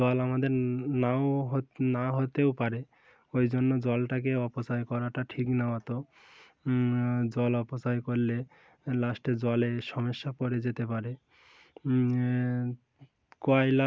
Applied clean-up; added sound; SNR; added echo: none; none; none; none.